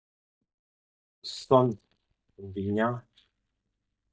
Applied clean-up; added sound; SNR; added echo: neural mask model DeepFilterNet 3.